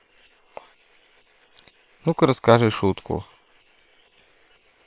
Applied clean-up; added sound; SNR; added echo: neural separator model SepFormer WHAM!.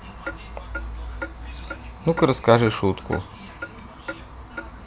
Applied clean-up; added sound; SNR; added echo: none; Clock; 14 dB; none.